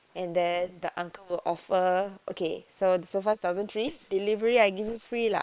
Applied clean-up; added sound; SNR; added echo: neural separator model SepFormer WHAM!.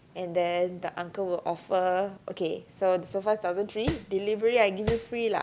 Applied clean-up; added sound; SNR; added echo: none; Tap; 8 dB; none.